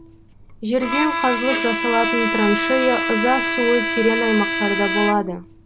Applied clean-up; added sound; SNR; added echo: none; Bowed string instrument; 2 dB; none.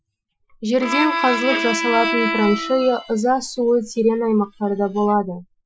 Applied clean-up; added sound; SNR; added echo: classical method Wiener filter.